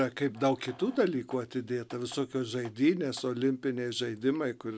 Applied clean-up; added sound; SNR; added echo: none; none; none; none.